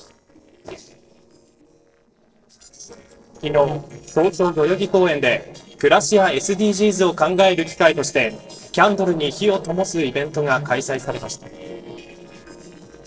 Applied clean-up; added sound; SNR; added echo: neural separator model SepFormer DNS4.